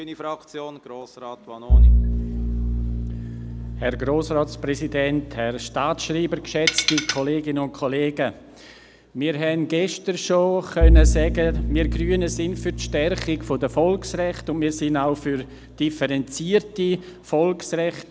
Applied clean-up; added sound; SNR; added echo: none; Bowed string instrument + Tools; 0 dB; none.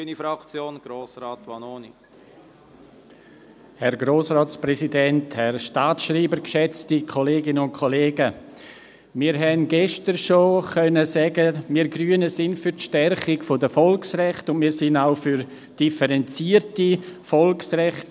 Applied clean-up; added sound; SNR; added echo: none; none; none; none.